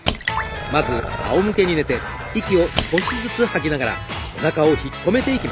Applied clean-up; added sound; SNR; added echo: none; Drip / Splash, splatter + Growling; 8 dB; none.